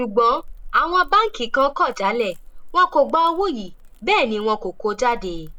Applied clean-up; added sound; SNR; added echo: none; Crackle; 16 dB; none.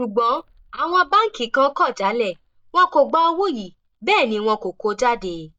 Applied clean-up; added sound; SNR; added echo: neural mask model DeepFilterNet 3.